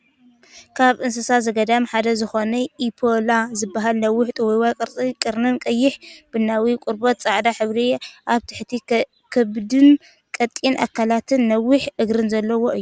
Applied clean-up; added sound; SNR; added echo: none; none; none; none.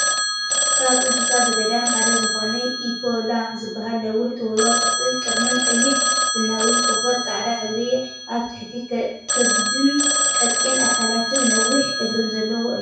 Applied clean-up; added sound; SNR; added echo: none; Telephone; -3 dB; reverberation time 0.6 s.